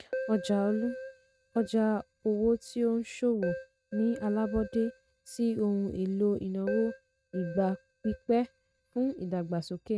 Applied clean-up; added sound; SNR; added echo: neural mask model RNNoise.